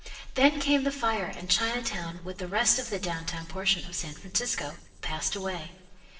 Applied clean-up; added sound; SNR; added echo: neural separator model SepFormer DNS4.